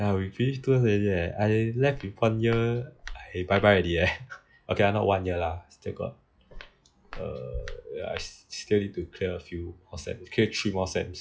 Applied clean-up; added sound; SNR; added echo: classical method log-MMSE.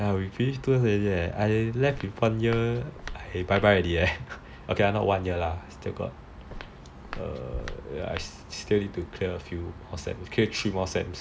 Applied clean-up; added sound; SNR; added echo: none; Walk, footsteps; 14 dB; none.